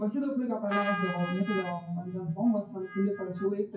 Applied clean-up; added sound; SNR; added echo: classical method WPE with log-MMSE.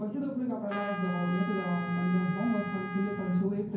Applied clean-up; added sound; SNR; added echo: none; Trumpet; 10 dB; reverberation time 0.9 s.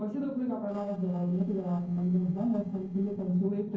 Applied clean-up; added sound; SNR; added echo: neural separator model SepFormer DNS4.